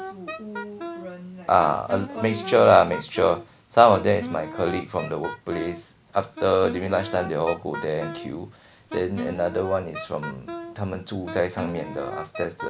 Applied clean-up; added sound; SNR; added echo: none; Wind instrument, woodwind instrument; 13 dB; none.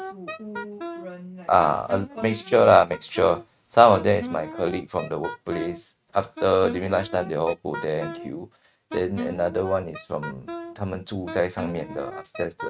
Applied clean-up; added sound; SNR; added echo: neural mask model RNNoise.